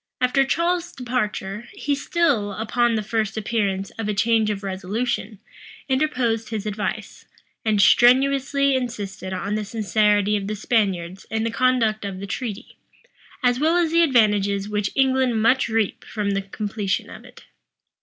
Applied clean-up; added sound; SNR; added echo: none; none; none; none.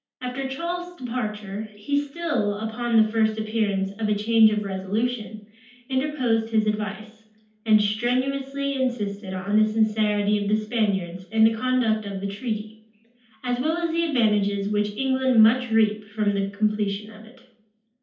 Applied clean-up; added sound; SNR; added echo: none; none; none; reverberation time 0.6 s.